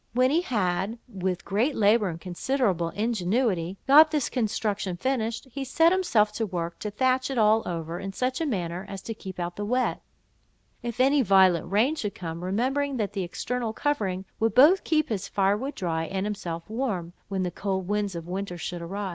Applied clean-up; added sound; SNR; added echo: none; none; none; none.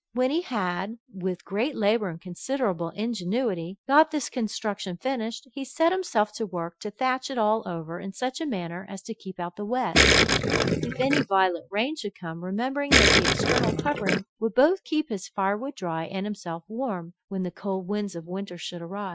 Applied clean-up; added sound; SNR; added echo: classical method Wiener filter.